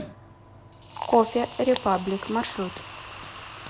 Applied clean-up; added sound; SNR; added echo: none; Liquid; 12 dB; none.